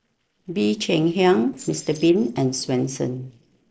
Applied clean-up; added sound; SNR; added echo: neural separator model SepFormer DNS4.